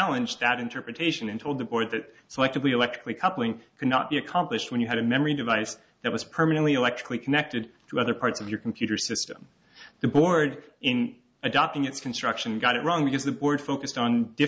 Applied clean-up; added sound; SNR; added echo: none; none; none; none.